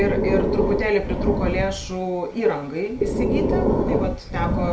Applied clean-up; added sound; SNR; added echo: none; Breathing; -1 dB; reverberation time 0.3 s.